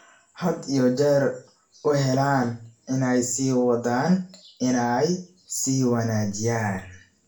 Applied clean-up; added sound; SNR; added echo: none; none; none; reverberation time 0.3 s.